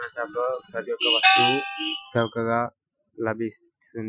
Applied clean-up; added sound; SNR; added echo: classical method Wiener filter.